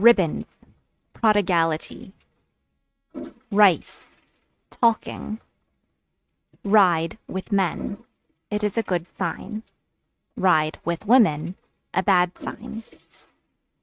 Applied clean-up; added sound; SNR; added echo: neural mask model RNNoise.